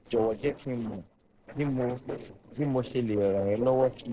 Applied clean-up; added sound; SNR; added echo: neural separator model SepFormer DNS4.